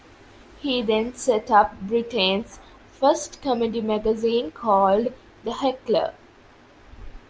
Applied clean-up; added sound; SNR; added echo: none; none; none; none.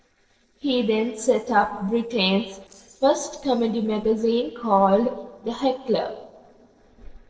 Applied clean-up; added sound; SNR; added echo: neural separator model SepFormer DNS4.